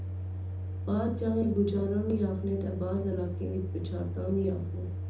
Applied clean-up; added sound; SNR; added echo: none; Microwave oven; 3 dB; reverberation time 0.6 s.